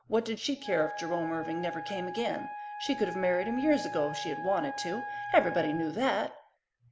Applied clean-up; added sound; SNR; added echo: none; Wind instrument, woodwind instrument; 9 dB; none.